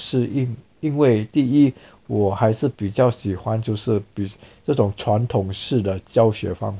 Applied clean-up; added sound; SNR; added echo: none; none; none; none.